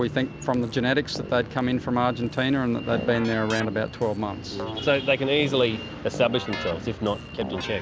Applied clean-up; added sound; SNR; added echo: none; Keyboard (musical); 12 dB; none.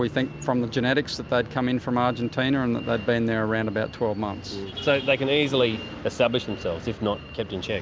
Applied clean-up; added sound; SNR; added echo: none; none; none; none.